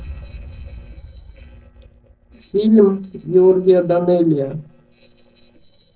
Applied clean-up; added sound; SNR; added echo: neural separator model SepFormer DNS4.